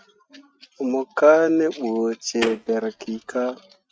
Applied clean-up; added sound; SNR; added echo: neural mask model RNNoise.